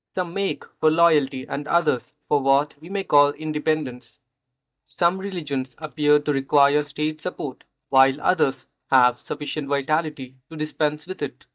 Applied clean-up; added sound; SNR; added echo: neural mask model DeepFilterNet 3.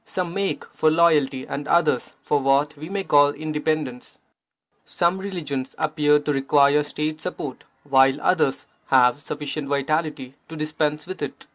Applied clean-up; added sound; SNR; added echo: none; none; none; none.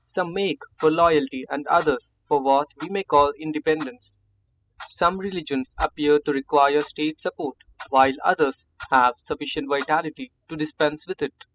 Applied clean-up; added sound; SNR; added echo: classical method spectral subtraction.